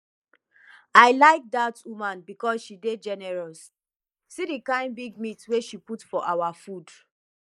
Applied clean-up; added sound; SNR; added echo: neural mask model Resemble Enhance denoiser.